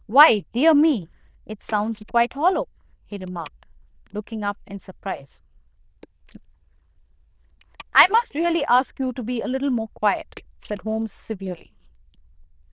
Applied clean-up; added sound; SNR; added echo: neural diffusion model UNIVERSE++.